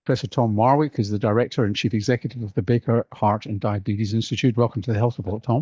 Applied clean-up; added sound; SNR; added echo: neural mask model DeepFilterNet 3.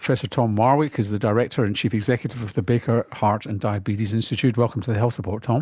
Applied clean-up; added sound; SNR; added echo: none; none; none; none.